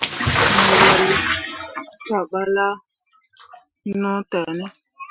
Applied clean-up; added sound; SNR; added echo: classical method Wiener filter.